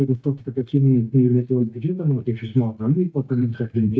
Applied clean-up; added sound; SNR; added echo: neural mask model DeepFilterNet 3.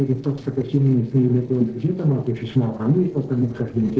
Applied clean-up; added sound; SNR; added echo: neural separator model SepFormer DNS4.